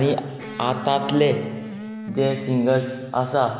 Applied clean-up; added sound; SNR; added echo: none; Electric guitar; 12 dB; none.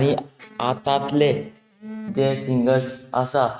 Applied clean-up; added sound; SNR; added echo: neural mask model RNNoise.